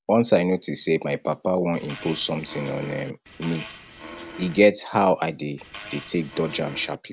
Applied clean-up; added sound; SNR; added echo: none; Fart; 15 dB; none.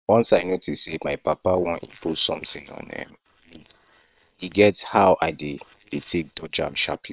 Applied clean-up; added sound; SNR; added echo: neural separator model SepFormer WHAM!.